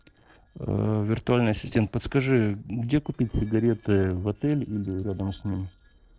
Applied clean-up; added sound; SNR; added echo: neural separator model SepFormer DNS4.